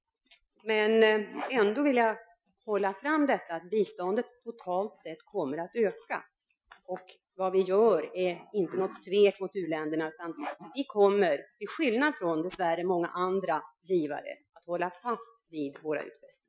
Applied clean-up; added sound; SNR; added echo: classical method Wiener filter.